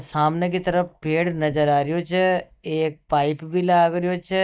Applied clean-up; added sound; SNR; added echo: neural mask model DeepFilterNet 3.